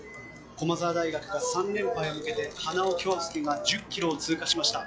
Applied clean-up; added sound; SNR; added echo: classical method log-MMSE.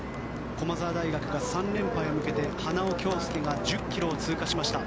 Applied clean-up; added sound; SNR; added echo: none; none; none; none.